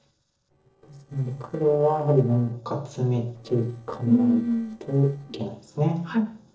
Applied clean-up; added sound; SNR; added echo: neural separator model SepFormer DNS4.